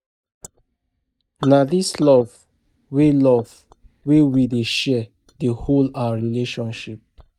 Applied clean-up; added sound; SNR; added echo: neural mask model DeepFilterNet 3.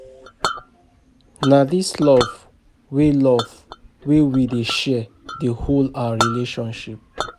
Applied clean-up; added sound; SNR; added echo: none; Chink, clink; 11 dB; none.